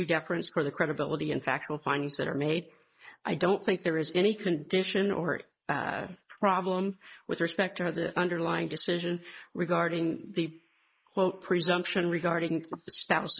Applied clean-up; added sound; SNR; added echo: neural mask model Resemble Enhance denoiser.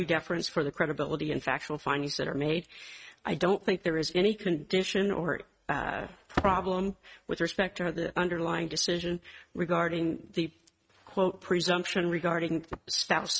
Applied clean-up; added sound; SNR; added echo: neural mask model RNNoise.